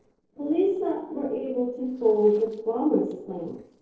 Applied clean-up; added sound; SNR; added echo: neural separator model SepFormer DNS4.